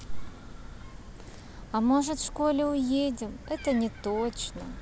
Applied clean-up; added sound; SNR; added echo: none; Church bell; 18 dB; none.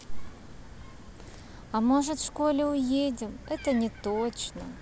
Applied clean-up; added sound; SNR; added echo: none; none; none; none.